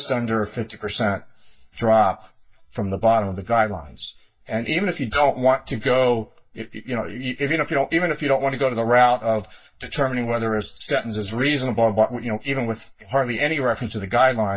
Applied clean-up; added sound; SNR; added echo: neural mask model DeepFilterNet 3.